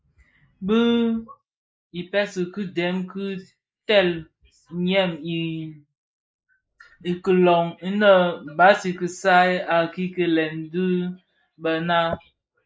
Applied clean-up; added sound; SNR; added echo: neural mask model Resemble Enhance denoiser.